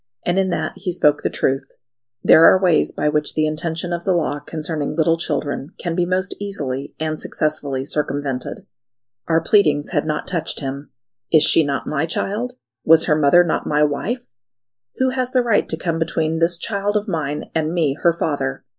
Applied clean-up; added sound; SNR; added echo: neural mask model Resemble Enhance denoiser.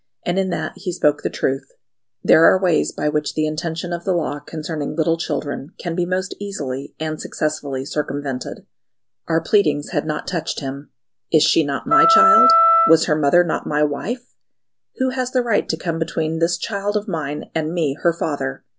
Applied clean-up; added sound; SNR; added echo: none; Wind instrument, woodwind instrument; -5 dB; none.